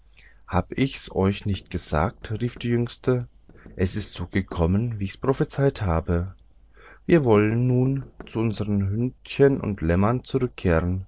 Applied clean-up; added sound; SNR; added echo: neural separator model SepFormer DNS4.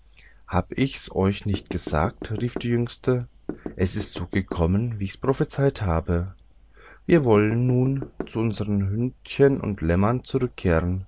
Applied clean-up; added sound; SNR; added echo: none; Knock / Wood; 12 dB; none.